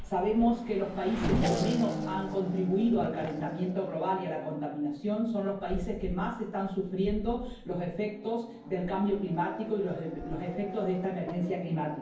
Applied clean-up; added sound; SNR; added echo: none; Race car, auto racing / Accelerating, revving, vroom; 7 dB; reverberation time 0.9 s.